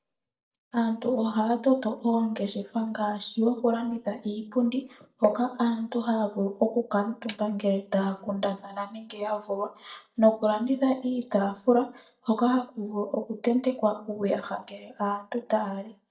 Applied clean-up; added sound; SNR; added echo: neural mask model DeepFilterNet 3.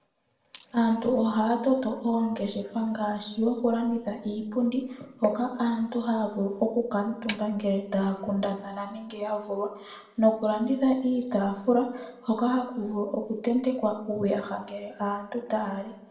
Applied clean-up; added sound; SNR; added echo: none; Snare drum; 14 dB; reverberation time 0.7 s.